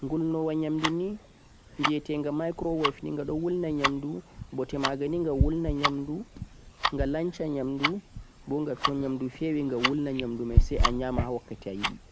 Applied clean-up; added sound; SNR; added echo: none; Tick-tock; 1 dB; none.